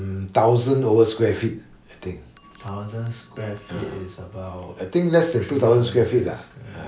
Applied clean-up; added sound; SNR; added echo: none; Bell; 15 dB; none.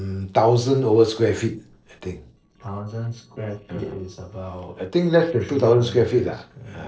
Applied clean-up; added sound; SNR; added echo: neural separator model SepFormer DNS4.